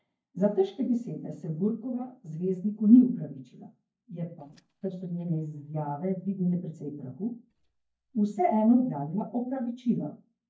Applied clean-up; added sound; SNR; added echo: neural mask model DeepFilterNet 3.